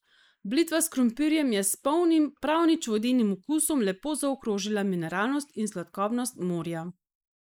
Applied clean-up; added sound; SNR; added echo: neural mask model Resemble Enhance denoiser.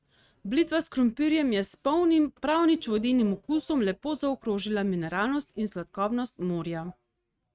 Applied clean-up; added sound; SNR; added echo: neural mask model RNNoise.